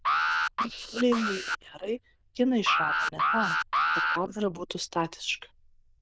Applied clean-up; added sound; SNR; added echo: neural diffusion model UNIVERSE++.